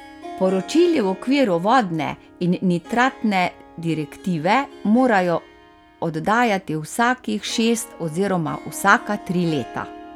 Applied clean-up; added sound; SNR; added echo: none; Harp; 19 dB; none.